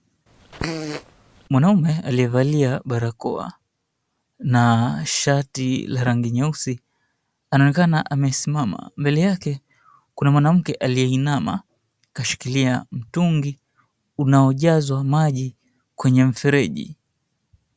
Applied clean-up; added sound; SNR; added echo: none; Fart; 11 dB; none.